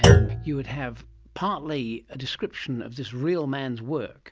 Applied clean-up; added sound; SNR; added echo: none; Thump, thud; -5 dB; none.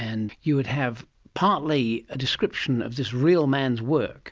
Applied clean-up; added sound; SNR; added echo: none; none; none; none.